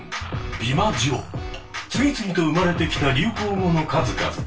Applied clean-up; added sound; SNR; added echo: none; Engine; 13 dB; reverberation time 0.3 s.